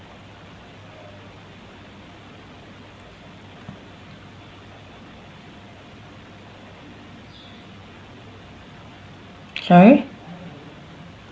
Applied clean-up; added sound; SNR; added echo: none; none; none; none.